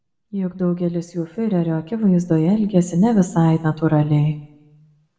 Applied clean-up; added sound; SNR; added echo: none; none; none; reverberation time 0.7 s.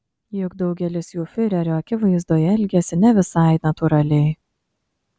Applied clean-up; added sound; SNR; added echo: none; none; none; none.